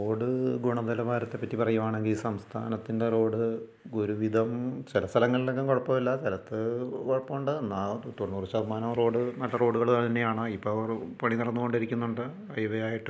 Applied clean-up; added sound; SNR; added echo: none; none; none; none.